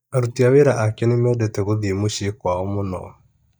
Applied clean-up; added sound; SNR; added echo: neural mask model DeepFilterNet 3.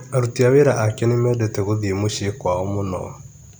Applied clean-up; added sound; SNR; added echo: none; none; none; none.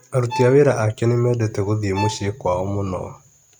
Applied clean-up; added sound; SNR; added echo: neural mask model RNNoise.